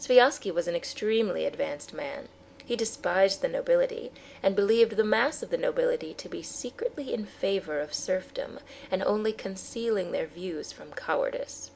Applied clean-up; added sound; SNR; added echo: none; none; none; none.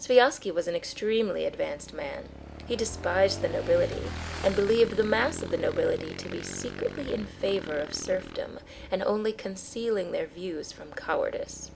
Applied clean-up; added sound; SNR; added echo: none; Motorcycle / Engine; 12 dB; none.